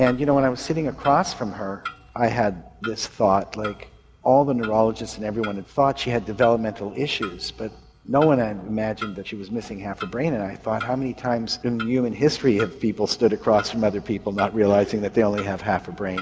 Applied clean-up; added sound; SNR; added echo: none; Clock; 17 dB; none.